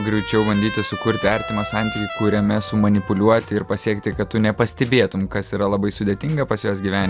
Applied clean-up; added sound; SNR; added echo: none; Trumpet; 14 dB; none.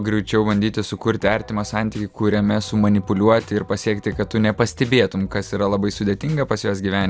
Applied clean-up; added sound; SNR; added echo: none; none; none; none.